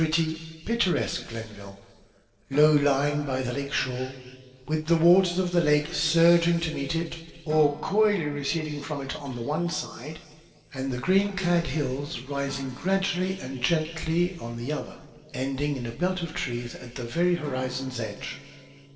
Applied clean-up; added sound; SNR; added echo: neural separator model SepFormer DNS4.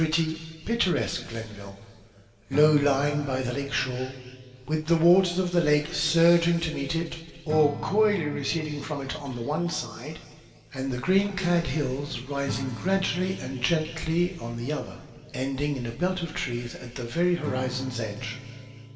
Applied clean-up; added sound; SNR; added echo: none; Acoustic guitar / Strum; 15 dB; reverberation time 2.2 s.